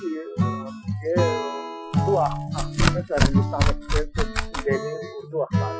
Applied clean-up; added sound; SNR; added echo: classical method Wiener filter.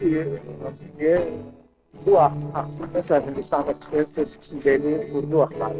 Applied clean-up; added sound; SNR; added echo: neural separator model SepFormer DNS4.